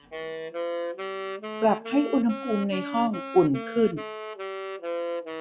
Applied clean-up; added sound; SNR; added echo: classical method log-MMSE.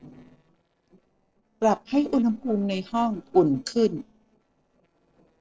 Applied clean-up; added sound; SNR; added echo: neural separator model SepFormer DNS4.